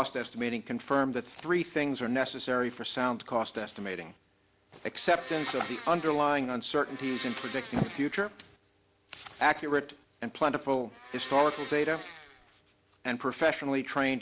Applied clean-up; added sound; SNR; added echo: none; Domestic sounds, home sounds; 14 dB; none.